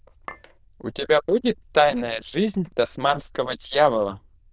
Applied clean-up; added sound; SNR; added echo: neural diffusion model UNIVERSE++.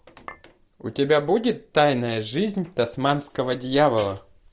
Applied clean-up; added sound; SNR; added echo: none; Chink, clink; 20 dB; none.